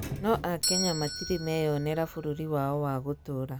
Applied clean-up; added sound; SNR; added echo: none; Doorbell; 7 dB; none.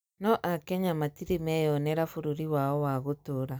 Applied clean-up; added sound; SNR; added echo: none; none; none; none.